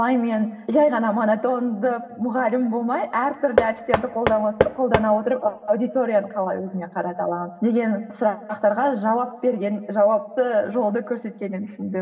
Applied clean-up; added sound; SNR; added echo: none; Knock; 3 dB; reverberation time 1.4 s.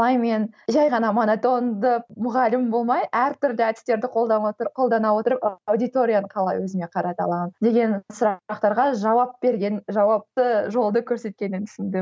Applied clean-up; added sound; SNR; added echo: none; none; none; none.